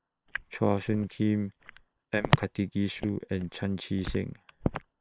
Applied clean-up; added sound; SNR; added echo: neural separator model SepFormer WHAM!.